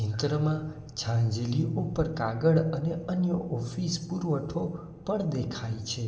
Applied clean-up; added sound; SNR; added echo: none; none; none; reverberation time 1.8 s.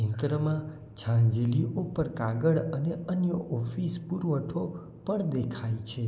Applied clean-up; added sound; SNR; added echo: none; none; none; none.